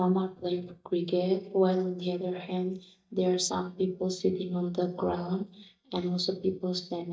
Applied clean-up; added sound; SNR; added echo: neural mask model DeepFilterNet 3.